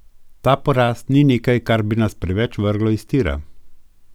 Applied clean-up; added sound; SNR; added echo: none; none; none; none.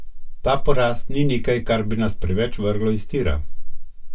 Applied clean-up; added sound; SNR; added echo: none; none; none; reverberation time 0.1 s.